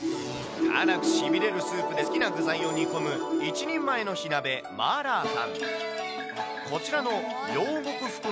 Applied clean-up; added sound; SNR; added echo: none; none; none; none.